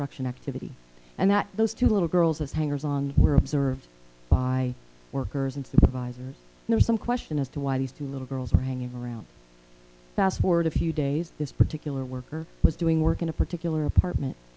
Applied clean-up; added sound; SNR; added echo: none; none; none; none.